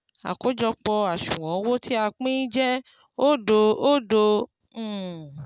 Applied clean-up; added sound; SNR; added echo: none; none; none; none.